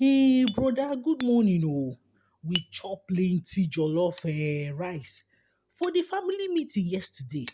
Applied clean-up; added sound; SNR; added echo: none; Hammer; 19 dB; none.